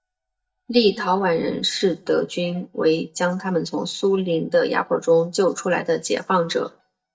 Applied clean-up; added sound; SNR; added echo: neural mask model DeepFilterNet 3.